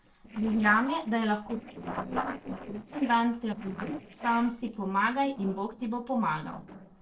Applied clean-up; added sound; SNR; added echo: neural separator model SepFormer DNS4.